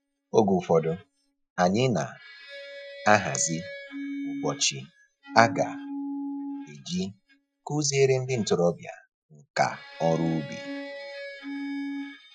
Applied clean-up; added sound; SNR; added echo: classical method Wiener filter.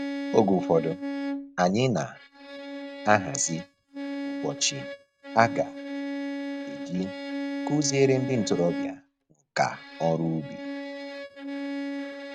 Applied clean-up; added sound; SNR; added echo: neural mask model RNNoise.